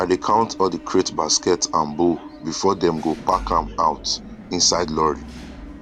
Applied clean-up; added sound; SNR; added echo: none; Engine / Mechanisms; 15 dB; none.